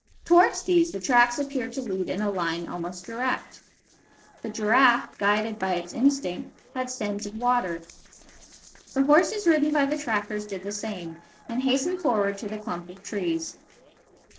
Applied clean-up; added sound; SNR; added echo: neural separator model SepFormer DNS4.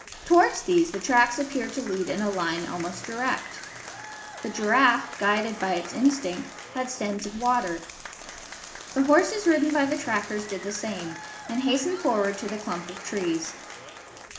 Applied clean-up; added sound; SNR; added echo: none; Applause / Crowd; 14 dB; reverberation time 0.4 s.